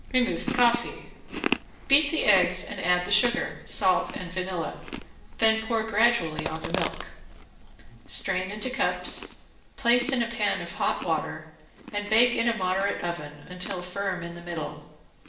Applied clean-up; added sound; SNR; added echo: none; Chewing, mastication; 10 dB; reverberation time 0.7 s.